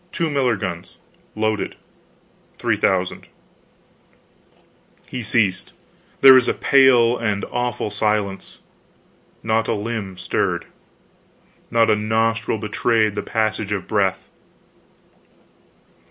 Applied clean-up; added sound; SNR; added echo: none; none; none; none.